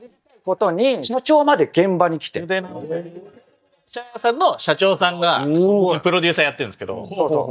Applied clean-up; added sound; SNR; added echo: neural mask model DeepFilterNet 3.